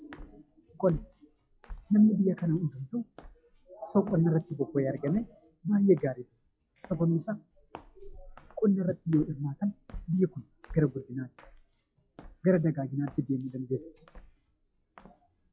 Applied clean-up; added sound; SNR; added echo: classical method log-MMSE.